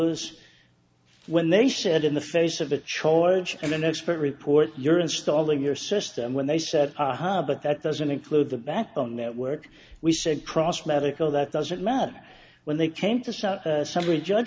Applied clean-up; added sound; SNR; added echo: none; none; none; none.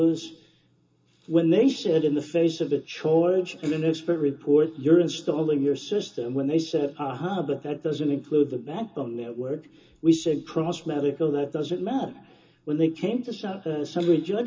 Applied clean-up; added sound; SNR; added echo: none; none; none; reverberation time 0.2 s.